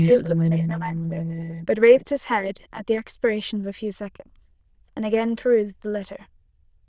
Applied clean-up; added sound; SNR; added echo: neural diffusion model UNIVERSE++.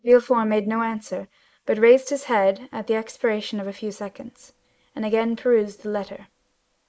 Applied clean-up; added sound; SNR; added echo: neural mask model Resemble Enhance denoiser.